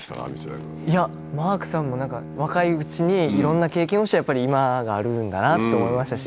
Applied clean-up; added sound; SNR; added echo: none; Bowed string instrument; 16 dB; none.